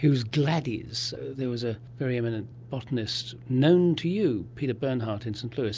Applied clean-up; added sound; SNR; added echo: none; none; none; none.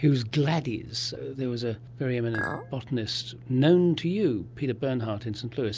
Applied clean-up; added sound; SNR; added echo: none; Chink, clink; 9 dB; none.